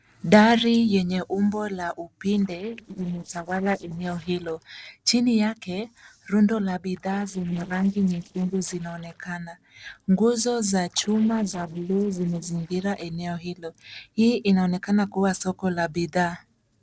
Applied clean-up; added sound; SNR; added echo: neural separator model SepFormer DNS4.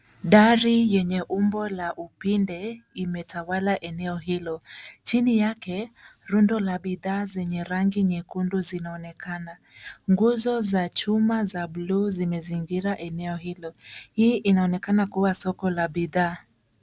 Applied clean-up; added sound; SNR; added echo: none; none; none; none.